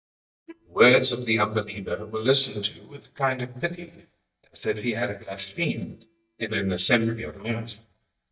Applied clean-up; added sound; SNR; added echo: neural mask model DeepFilterNet 3.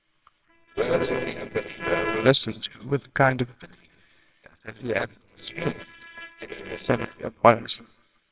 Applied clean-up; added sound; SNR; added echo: neural separator model SepFormer WHAMR!.